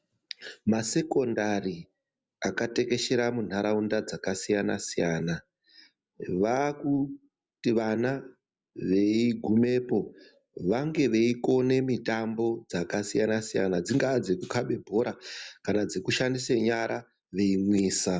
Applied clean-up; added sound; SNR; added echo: none; none; none; none.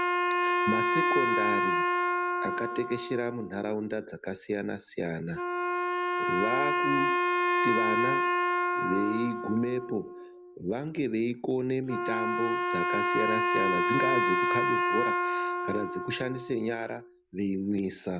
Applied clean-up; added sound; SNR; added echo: none; Wind instrument, woodwind instrument; -3 dB; none.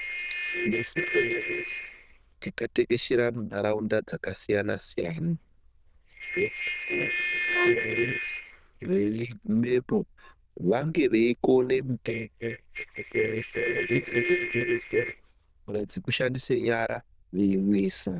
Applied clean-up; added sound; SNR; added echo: neural diffusion model UNIVERSE++.